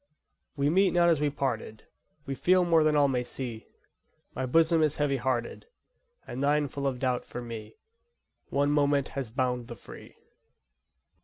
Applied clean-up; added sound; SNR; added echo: none; none; none; none.